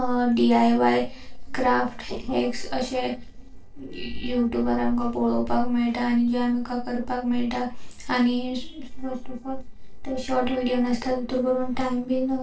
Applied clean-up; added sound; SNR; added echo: neural separator model SepFormer DNS4.